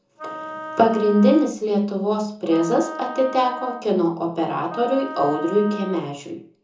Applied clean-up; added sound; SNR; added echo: none; Wind instrument, woodwind instrument; 13 dB; reverberation time 0.6 s.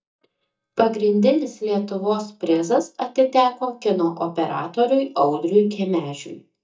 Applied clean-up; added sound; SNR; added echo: neural mask model DeepFilterNet 3.